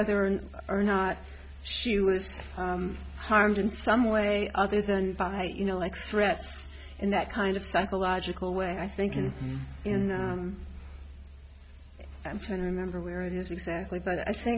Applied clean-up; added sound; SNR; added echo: none; none; none; none.